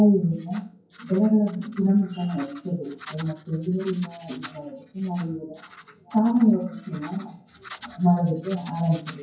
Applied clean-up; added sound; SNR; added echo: classical method WPE with log-MMSE.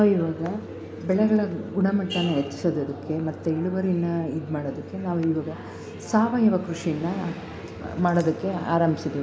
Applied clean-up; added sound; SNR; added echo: none; none; none; none.